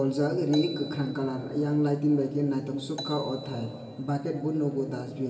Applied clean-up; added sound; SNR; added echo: none; Marimba, xylophone; 17 dB; reverberation time 2.4 s.